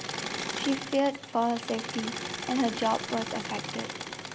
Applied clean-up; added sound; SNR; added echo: none; Engine / Mechanisms; 5 dB; none.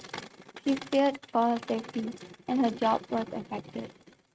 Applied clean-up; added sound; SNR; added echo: neural mask model RNNoise.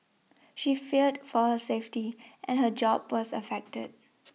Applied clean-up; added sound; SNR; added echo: none; none; none; none.